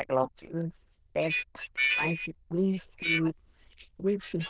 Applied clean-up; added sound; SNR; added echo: neural diffusion model UNIVERSE++.